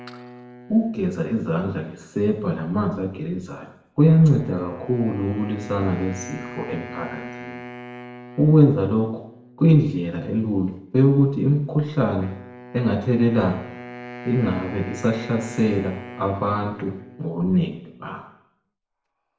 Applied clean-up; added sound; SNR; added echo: none; Wind instrument, woodwind instrument; 18 dB; reverberation time 0.7 s.